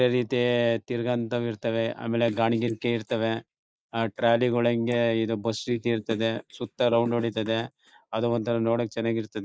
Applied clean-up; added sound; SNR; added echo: neural mask model Resemble Enhance denoiser.